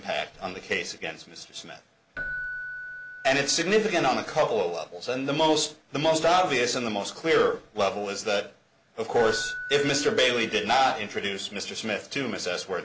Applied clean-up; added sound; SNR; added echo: none; Keyboard (musical); 16 dB; none.